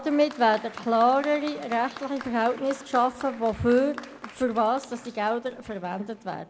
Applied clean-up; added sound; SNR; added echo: none; Applause; 18 dB; none.